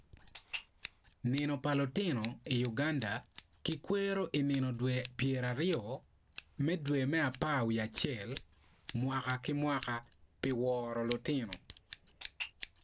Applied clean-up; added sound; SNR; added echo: none; Scissors; 7 dB; none.